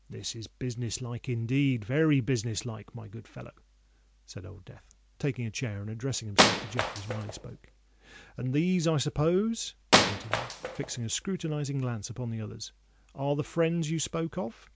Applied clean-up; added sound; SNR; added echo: none; Wood; -3 dB; none.